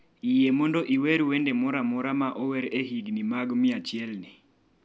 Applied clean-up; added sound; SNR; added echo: none; none; none; none.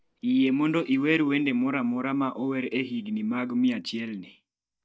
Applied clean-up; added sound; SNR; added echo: neural mask model DeepFilterNet 3.